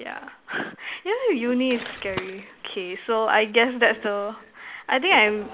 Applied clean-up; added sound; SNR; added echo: none; Bicycle; 17 dB; none.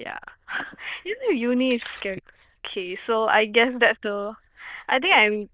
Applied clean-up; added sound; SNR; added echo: neural diffusion model UNIVERSE++.